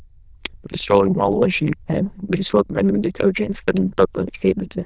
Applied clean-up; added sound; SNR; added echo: neural diffusion model UNIVERSE++.